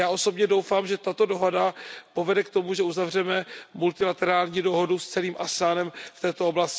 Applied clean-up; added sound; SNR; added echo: none; none; none; none.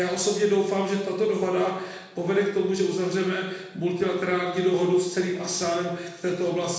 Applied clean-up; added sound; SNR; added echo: none; none; none; reverberation time 1.1 s.